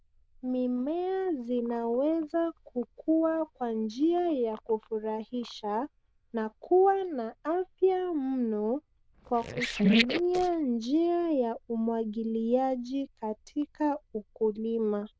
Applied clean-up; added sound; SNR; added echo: neural diffusion model UNIVERSE++.